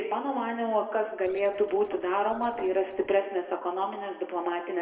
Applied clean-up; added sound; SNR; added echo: neural separator model SepFormer DNS4.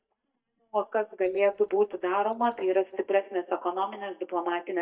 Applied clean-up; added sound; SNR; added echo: neural mask model DeepFilterNet 3.